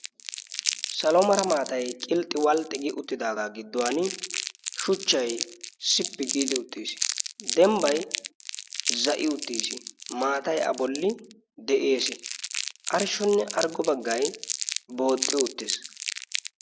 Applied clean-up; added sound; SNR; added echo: none; Crumpling, crinkling; 7 dB; none.